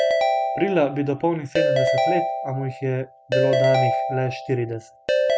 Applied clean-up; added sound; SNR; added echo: none; Ringtone / Keyboard (musical); -3 dB; none.